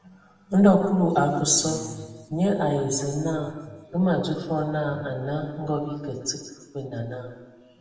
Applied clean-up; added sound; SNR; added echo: none; none; none; reverberation time 1.3 s.